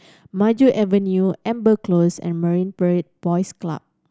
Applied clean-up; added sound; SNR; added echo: none; none; none; none.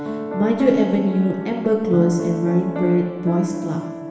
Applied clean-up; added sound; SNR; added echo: none; Piano; 8 dB; reverberation time 1.3 s.